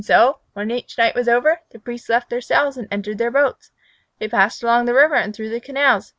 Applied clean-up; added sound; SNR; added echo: none; none; none; none.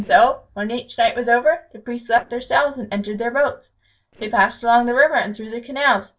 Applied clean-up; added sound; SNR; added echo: neural separator model SepFormer DNS4.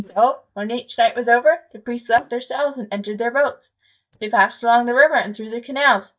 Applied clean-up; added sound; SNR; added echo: neural mask model DeepFilterNet 3.